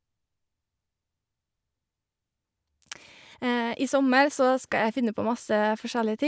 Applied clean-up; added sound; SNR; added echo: none; none; none; none.